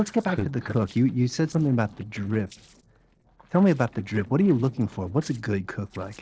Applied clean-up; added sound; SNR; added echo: neural separator model SepFormer DNS4.